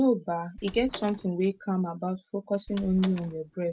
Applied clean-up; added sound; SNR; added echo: none; Door; 16 dB; none.